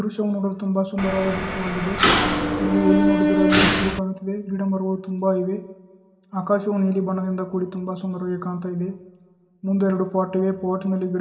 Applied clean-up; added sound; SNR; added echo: none; Mechanisms; -4 dB; reverberation time 1.4 s.